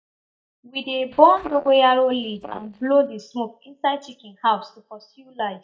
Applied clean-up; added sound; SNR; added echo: neural mask model DeepFilterNet 3.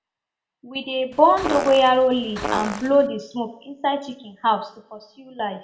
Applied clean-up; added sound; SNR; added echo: none; Fart; 8 dB; reverberation time 0.5 s.